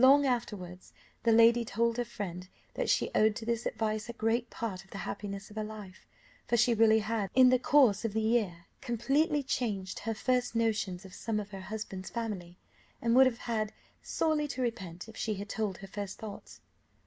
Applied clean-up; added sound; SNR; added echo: none; none; none; none.